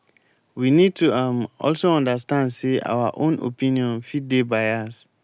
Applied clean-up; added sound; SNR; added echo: none; none; none; none.